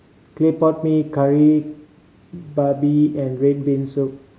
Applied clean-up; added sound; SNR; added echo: none; none; none; none.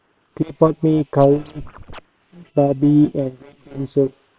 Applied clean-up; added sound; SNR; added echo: neural separator model SepFormer WHAM!.